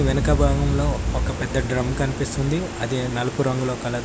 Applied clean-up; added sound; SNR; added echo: none; Boom; 3 dB; none.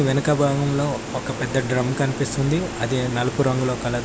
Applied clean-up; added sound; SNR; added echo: none; none; none; none.